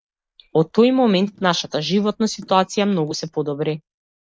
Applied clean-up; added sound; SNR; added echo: neural mask model Resemble Enhance denoiser.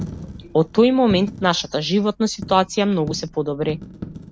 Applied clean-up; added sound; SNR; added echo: none; Coin (dropping); 15 dB; none.